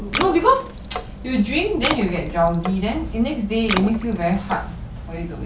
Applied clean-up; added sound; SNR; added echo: none; Water / Splash, splatter; 9 dB; none.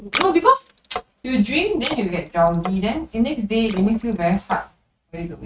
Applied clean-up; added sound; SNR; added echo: neural mask model RNNoise.